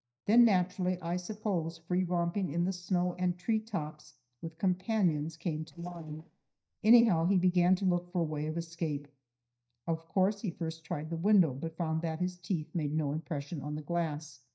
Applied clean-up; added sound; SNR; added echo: neural mask model DeepFilterNet 3.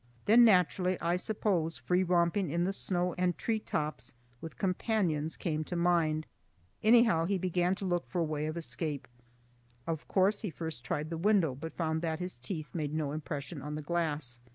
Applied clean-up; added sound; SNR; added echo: none; none; none; none.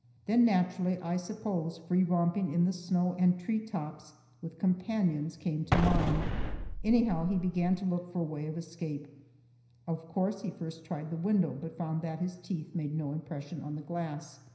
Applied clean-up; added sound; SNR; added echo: none; Explosion; 0 dB; reverberation time 0.9 s.